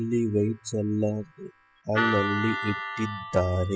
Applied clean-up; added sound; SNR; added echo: classical method spectral subtraction.